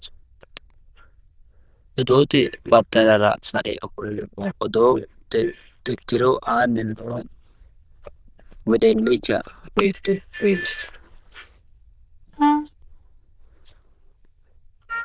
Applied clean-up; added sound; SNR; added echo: neural diffusion model UNIVERSE++.